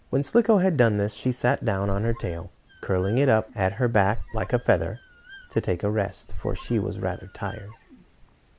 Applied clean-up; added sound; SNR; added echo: none; Squeak; 10 dB; none.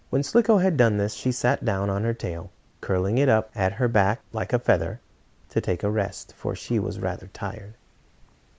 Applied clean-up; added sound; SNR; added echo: none; none; none; none.